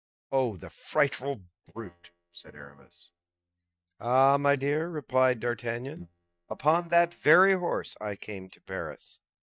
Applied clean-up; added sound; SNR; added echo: neural mask model DeepFilterNet 3.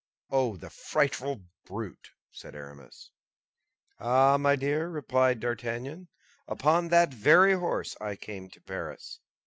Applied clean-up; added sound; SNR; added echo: none; none; none; none.